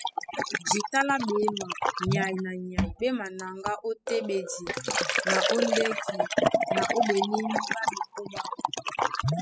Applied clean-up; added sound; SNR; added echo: classical method spectral subtraction.